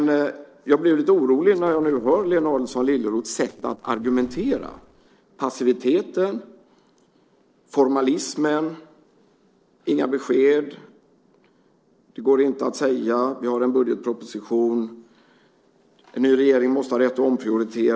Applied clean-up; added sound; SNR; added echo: neural separator model SepFormer DNS4.